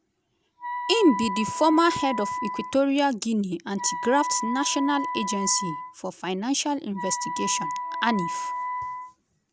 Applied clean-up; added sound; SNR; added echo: none; Wind instrument, woodwind instrument; 6 dB; none.